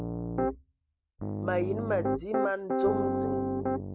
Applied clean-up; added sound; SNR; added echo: none; Piano; -3 dB; none.